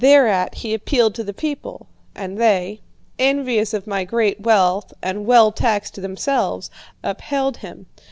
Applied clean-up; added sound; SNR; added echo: none; none; none; none.